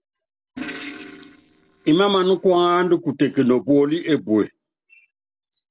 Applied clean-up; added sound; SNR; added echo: neural separator model SepFormer DNS4.